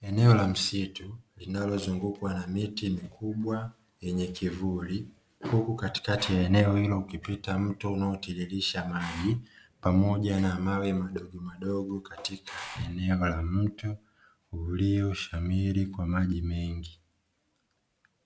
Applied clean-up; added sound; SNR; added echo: none; none; none; none.